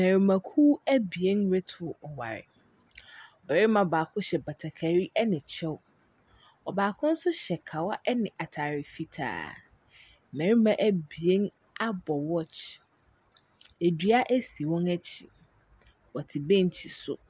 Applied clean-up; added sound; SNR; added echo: none; none; none; none.